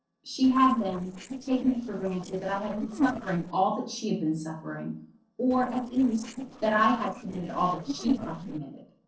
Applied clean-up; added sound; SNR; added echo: neural separator model SepFormer DNS4.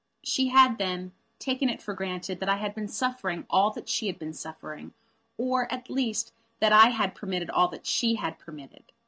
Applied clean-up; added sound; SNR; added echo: none; none; none; none.